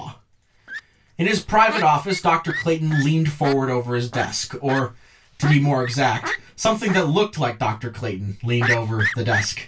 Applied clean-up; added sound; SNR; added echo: none; Fowl; 10 dB; reverberation time 0.2 s.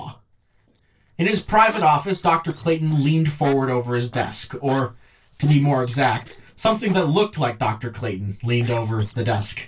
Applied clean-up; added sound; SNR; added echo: neural separator model SepFormer DNS4.